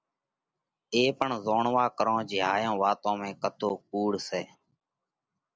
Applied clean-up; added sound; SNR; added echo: none; none; none; none.